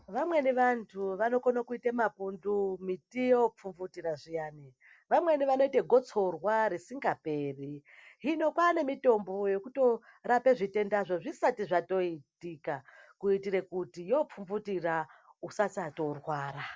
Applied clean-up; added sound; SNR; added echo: none; none; none; none.